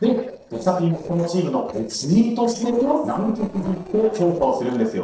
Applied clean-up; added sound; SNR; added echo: neural separator model SepFormer DNS4.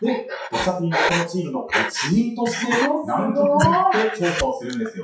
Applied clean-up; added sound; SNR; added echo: classical method WPE with log-MMSE.